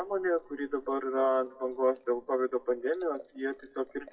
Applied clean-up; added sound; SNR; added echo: classical method WPE with log-MMSE.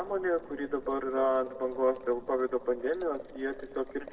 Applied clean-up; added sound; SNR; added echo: none; Boiling; 17 dB; reverberation time 1.2 s.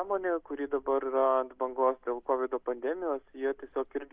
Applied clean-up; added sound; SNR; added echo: none; none; none; none.